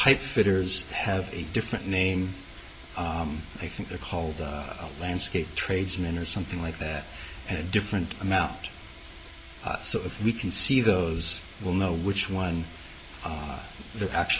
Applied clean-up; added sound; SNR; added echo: none; Sink (filling or washing); 17 dB; none.